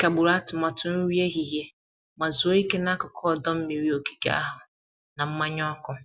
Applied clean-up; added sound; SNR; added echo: none; none; none; none.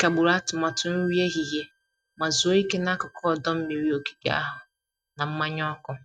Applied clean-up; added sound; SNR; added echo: neural mask model RNNoise.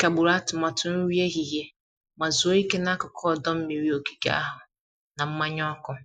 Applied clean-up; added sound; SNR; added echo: neural mask model Resemble Enhance denoiser.